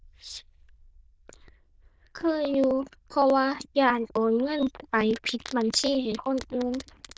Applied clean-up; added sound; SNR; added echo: neural diffusion model UNIVERSE++.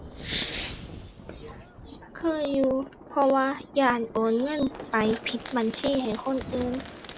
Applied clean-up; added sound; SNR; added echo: none; Fireworks; 11 dB; none.